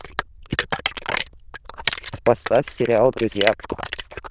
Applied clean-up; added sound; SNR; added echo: neural diffusion model UNIVERSE++.